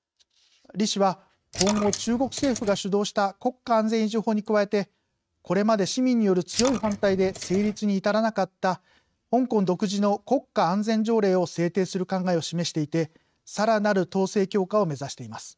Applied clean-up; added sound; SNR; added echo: neural mask model RNNoise.